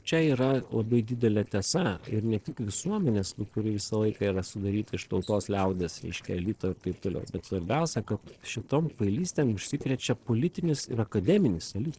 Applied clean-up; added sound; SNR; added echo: neural separator model SepFormer DNS4.